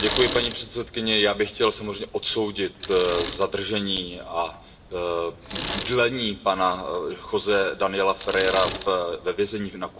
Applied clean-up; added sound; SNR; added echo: none; Bicycle; 6 dB; reverberation time 1.2 s.